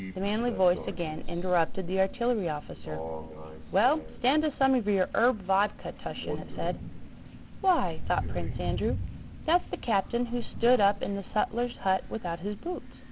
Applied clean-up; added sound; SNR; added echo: none; Crow; 6 dB; none.